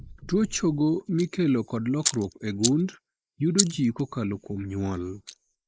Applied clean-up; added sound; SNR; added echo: neural mask model Resemble Enhance denoiser.